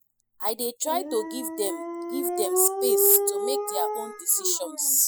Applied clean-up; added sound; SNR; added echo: classical method spectral subtraction.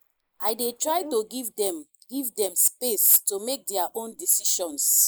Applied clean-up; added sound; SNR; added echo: neural mask model Resemble Enhance denoiser.